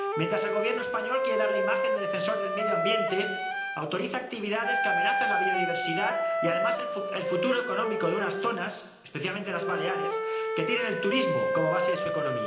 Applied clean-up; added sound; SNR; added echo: none; Wind instrument, woodwind instrument; -2 dB; reverberation time 0.8 s.